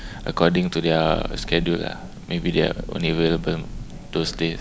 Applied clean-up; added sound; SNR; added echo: none; Thunder; 10 dB; none.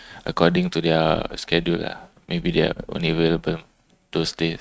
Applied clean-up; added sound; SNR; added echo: neural mask model RNNoise.